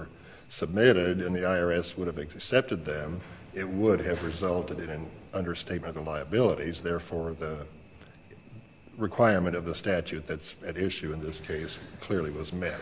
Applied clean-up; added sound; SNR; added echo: none; none; none; none.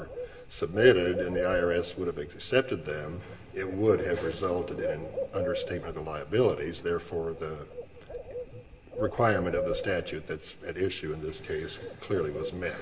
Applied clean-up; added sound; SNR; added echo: none; Bird; 8 dB; reverberation time 0.7 s.